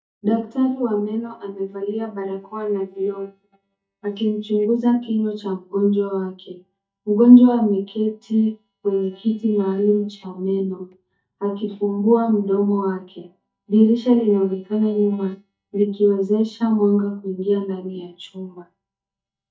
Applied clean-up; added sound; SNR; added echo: neural mask model DeepFilterNet 3.